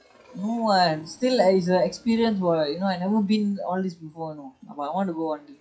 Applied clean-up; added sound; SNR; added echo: classical method WPE with log-MMSE.